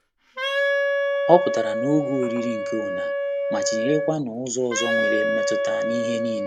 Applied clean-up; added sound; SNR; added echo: none; Wind instrument, woodwind instrument; -1 dB; none.